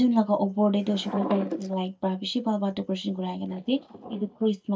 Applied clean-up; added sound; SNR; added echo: neural mask model DeepFilterNet 3.